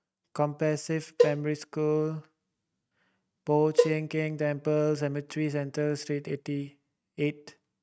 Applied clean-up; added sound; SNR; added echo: neural mask model RNNoise.